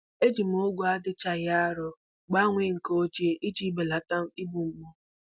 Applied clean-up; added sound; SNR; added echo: none; none; none; none.